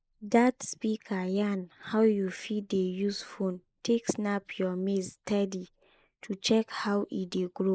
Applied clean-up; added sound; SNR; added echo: neural mask model Resemble Enhance denoiser.